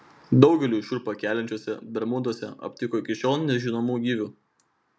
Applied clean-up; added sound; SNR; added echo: none; none; none; none.